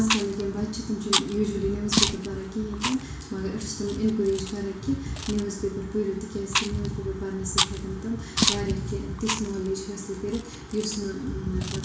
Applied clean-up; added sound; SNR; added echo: none; Chewing, mastication; 4 dB; reverberation time 0.7 s.